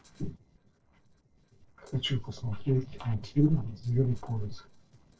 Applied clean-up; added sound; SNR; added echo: neural separator model SepFormer DNS4.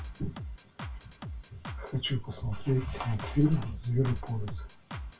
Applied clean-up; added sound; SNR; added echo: none; Drum kit; 10 dB; reverberation time 0.2 s.